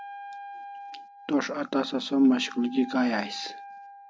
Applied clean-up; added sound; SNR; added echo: none; Wind instrument, woodwind instrument; 15 dB; none.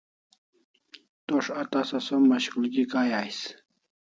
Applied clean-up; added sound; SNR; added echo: none; none; none; none.